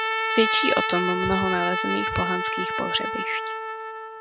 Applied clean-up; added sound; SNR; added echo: none; Trumpet; -1 dB; none.